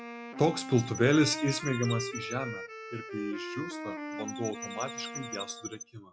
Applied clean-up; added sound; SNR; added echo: classical method log-MMSE.